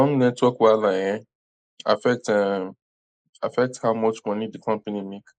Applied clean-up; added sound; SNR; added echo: neural mask model Resemble Enhance denoiser.